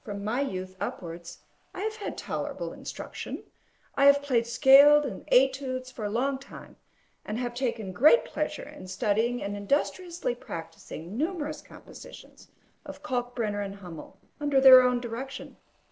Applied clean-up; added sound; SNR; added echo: neural separator model SepFormer DNS4.